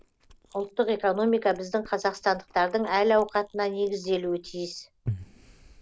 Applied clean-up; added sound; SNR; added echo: none; Chewing, mastication; 17 dB; none.